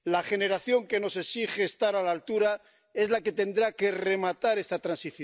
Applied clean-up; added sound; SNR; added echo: none; none; none; none.